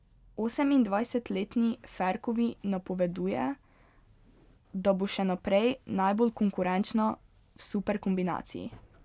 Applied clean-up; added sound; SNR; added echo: none; none; none; none.